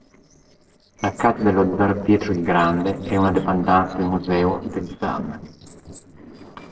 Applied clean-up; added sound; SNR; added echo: neural separator model SepFormer DNS4.